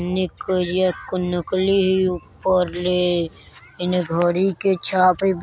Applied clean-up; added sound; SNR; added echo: none; none; none; none.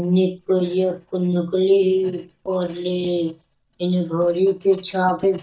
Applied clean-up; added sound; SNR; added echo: neural mask model DeepFilterNet 3.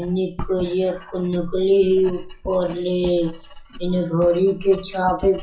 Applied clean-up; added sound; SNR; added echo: classical method WPE with log-MMSE.